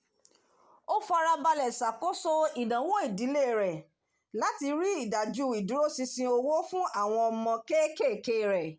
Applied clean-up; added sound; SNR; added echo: none; none; none; none.